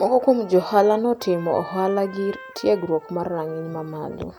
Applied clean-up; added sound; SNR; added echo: none; Trumpet; 20 dB; none.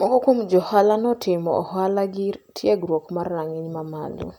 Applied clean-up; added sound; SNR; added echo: none; none; none; none.